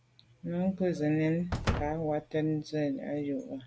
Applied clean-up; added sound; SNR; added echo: none; Slam; 6 dB; none.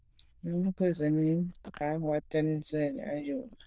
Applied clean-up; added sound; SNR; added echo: neural diffusion model UNIVERSE++.